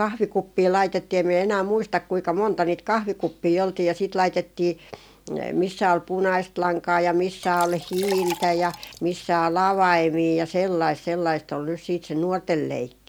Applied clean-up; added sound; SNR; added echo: none; Liquid; 15 dB; none.